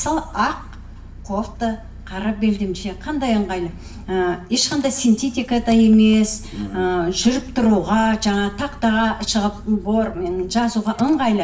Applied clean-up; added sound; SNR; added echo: none; Engine; 17 dB; reverberation time 0.6 s.